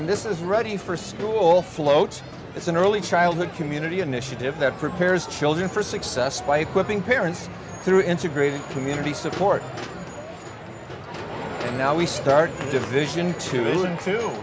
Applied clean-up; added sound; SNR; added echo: none; none; none; none.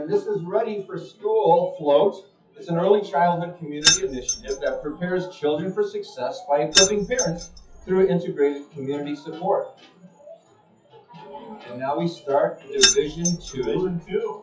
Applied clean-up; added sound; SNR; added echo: classical method WPE with log-MMSE.